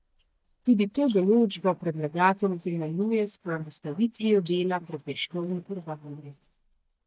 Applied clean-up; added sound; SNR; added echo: neural mask model DeepFilterNet 3.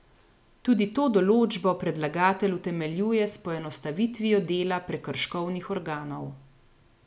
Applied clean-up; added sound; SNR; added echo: none; none; none; none.